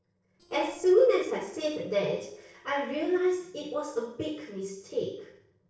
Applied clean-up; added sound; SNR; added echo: neural separator model SepFormer DNS4.